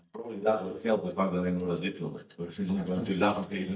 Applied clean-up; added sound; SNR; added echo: neural mask model DeepFilterNet 3.